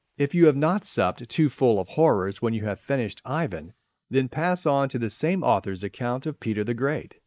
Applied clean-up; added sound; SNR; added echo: neural mask model Resemble Enhance denoiser.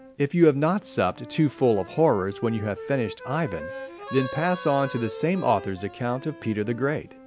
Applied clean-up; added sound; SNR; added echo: none; Harmonica + Wind instrument, woodwind instrument; 14 dB; none.